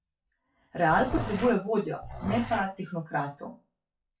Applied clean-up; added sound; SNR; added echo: classical method WPE with log-MMSE.